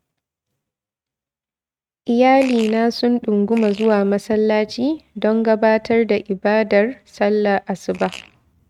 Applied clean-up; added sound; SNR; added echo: neural mask model RNNoise.